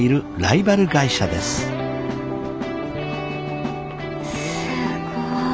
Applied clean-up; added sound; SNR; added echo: none; none; none; none.